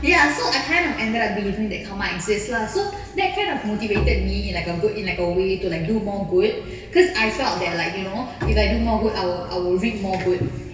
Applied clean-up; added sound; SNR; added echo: none; Bowed string instrument; 9 dB; reverberation time 2.7 s.